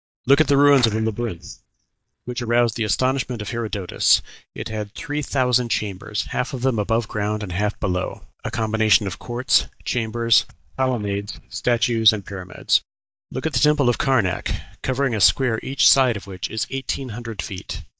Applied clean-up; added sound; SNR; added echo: neural mask model DeepFilterNet 3.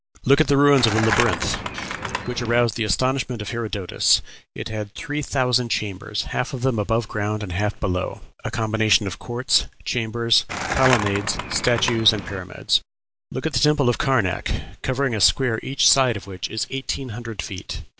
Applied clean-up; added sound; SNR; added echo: none; Skateboard; 4 dB; none.